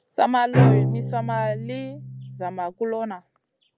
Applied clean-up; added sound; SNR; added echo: none; Bowed string instrument; -2 dB; none.